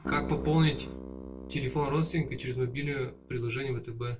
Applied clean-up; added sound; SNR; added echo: none; Keyboard (musical); 10 dB; reverberation time 0.1 s.